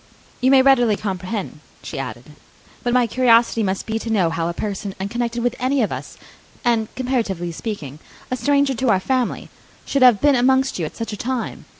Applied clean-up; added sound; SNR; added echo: none; none; none; none.